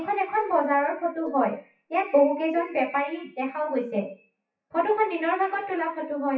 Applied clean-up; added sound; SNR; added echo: classical method WPE with log-MMSE.